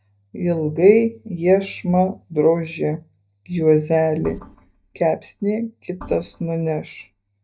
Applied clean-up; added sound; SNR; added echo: neural mask model DeepFilterNet 3.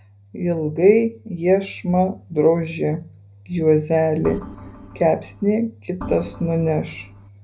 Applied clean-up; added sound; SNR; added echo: none; Organ; 14 dB; reverberation time 0.4 s.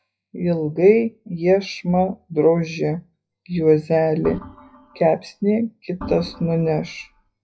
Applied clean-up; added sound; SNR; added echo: classical method WPE with log-MMSE.